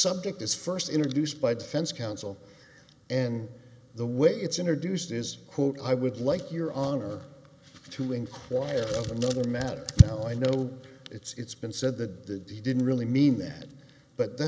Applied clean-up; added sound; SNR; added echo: none; none; none; none.